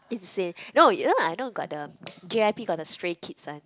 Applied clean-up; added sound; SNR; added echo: none; none; none; none.